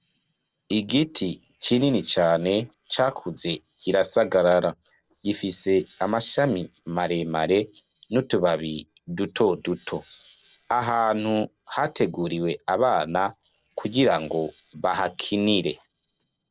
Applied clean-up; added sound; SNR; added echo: neural separator model SepFormer DNS4.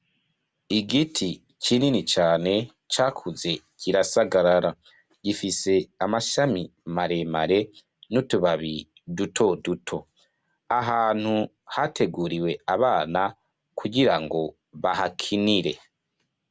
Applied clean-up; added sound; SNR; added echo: none; none; none; none.